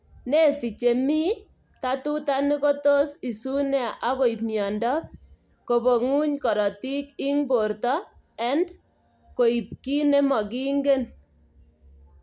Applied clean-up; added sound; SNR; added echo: none; none; none; none.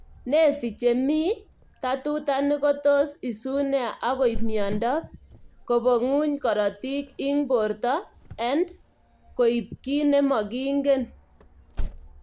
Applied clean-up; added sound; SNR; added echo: none; Cricket; 10 dB; none.